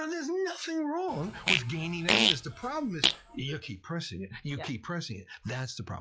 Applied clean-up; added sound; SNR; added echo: classical method log-MMSE.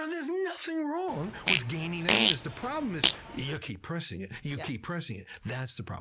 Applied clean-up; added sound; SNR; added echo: none; Fart; -4 dB; none.